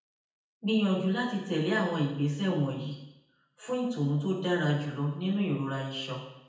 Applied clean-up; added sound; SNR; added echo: none; none; none; reverberation time 0.9 s.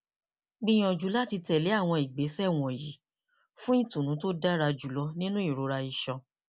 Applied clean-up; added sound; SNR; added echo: none; none; none; none.